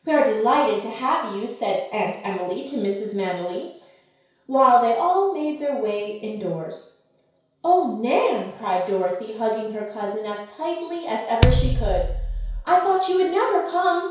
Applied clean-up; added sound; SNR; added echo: none; Bass drum; -1 dB; reverberation time 0.6 s.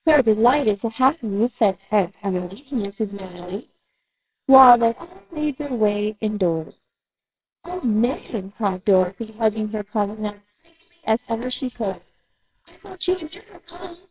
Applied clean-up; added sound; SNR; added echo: neural separator model SepFormer WHAMR!.